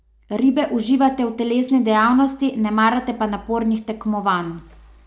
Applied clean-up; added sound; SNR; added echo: none; none; none; none.